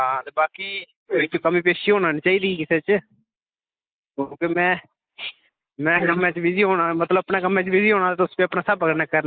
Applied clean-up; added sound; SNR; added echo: neural mask model Resemble Enhance denoiser.